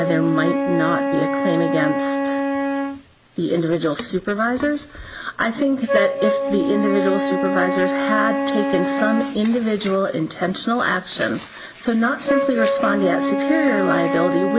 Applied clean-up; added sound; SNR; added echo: none; Wind instrument, woodwind instrument; 2 dB; none.